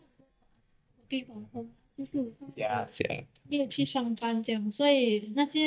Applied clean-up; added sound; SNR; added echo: neural mask model DeepFilterNet 3.